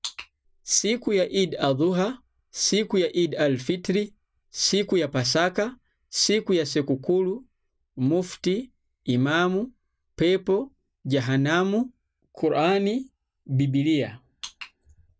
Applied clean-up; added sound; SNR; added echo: none; none; none; none.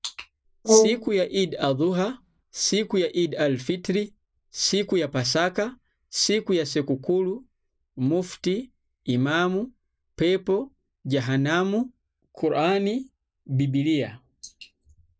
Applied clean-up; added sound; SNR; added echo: neural mask model Resemble Enhance denoiser.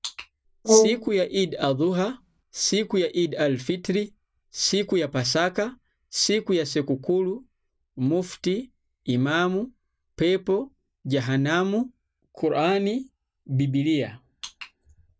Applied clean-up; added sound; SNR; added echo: none; Brass instrument; -1 dB; none.